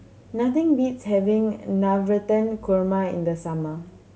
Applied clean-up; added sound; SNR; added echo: none; none; none; none.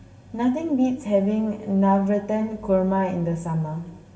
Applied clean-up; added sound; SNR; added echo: none; none; none; reverberation time 2.1 s.